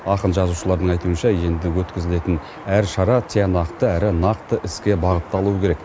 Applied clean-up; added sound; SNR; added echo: none; none; none; none.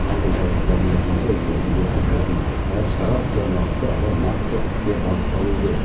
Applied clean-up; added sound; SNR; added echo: none; Subway, metro, underground; -3 dB; reverberation time 0.5 s.